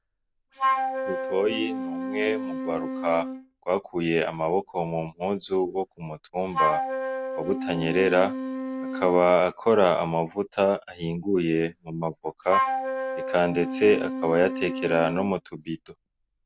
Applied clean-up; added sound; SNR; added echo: none; Wind instrument, woodwind instrument; 6 dB; none.